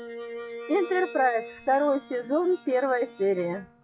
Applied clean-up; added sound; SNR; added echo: classical method log-MMSE.